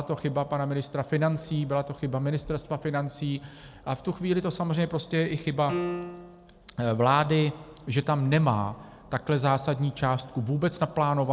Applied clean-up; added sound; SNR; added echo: none; Piano; 8 dB; none.